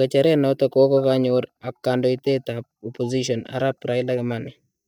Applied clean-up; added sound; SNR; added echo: neural mask model DeepFilterNet 3.